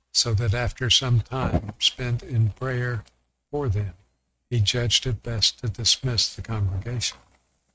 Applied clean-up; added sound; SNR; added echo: neural mask model RNNoise.